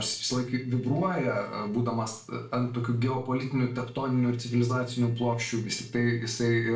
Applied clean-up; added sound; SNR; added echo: neural separator model SepFormer DNS4.